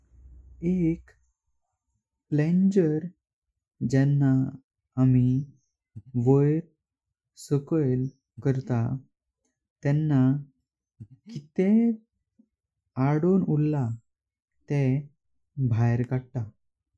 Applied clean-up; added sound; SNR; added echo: classical method Wiener filter.